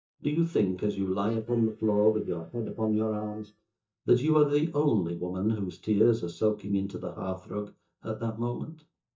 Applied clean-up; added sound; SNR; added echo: neural mask model DeepFilterNet 3.